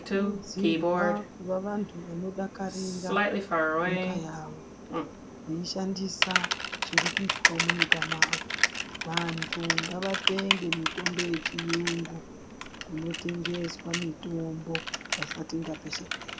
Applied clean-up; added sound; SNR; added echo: none; Typing; -4 dB; none.